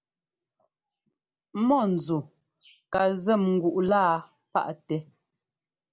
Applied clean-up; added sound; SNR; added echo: none; none; none; none.